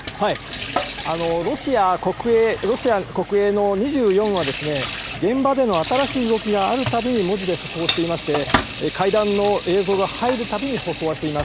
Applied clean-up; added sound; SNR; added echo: none; Sink (filling or washing) / Water tap, faucet; 9 dB; none.